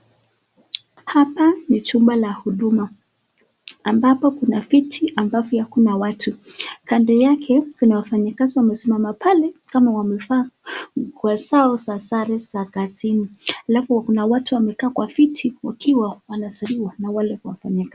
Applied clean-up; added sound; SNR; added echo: none; none; none; none.